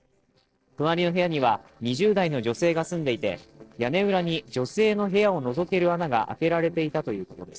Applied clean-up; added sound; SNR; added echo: neural separator model SepFormer DNS4.